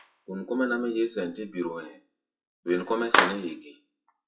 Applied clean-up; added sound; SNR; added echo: classical method WPE with log-MMSE.